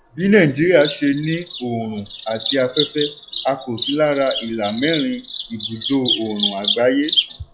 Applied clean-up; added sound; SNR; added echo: classical method log-MMSE.